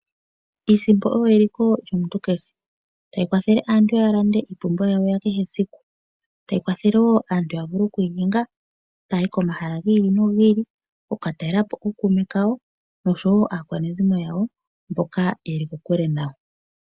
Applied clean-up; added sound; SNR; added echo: none; none; none; none.